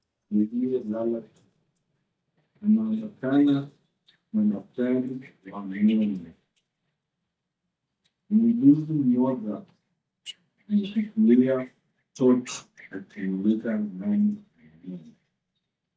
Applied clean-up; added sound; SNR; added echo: neural mask model DeepFilterNet 3.